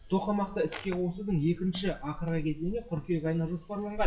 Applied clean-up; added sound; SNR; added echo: classical method WPE with log-MMSE.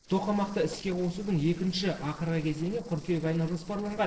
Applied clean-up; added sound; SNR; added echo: neural separator model SepFormer DNS4.